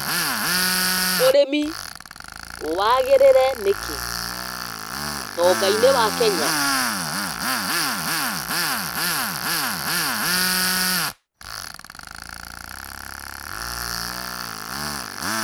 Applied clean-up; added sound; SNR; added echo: none; Tools; 1 dB; none.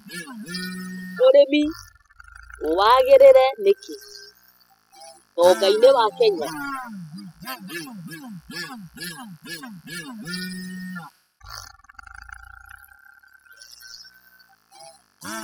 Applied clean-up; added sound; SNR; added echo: classical method spectral subtraction.